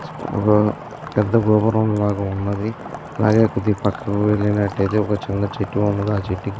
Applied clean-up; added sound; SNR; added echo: none; Water / Liquid; 18 dB; none.